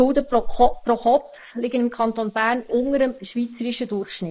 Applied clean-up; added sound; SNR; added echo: neural mask model Resemble Enhance denoiser.